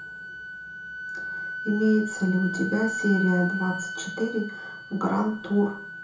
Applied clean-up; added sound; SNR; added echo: none; Wind instrument, woodwind instrument; 7 dB; reverberation time 0.6 s.